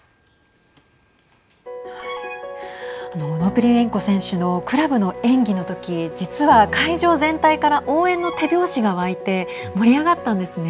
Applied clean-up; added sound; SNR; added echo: none; Alarm; 18 dB; none.